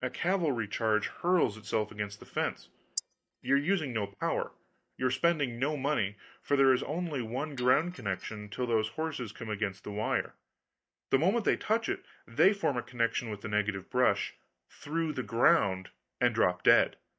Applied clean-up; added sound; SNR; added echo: neural mask model DeepFilterNet 3.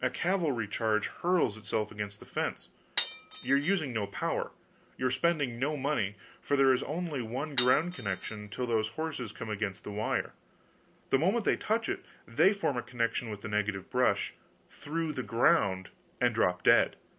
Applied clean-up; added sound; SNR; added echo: none; Glass; 3 dB; none.